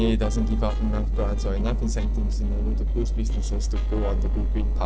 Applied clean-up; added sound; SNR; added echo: neural separator model SepFormer DNS4.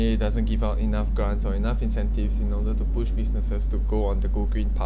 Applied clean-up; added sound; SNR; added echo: none; none; none; none.